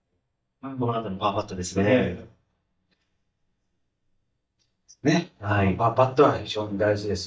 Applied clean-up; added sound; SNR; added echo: neural mask model DeepFilterNet 3.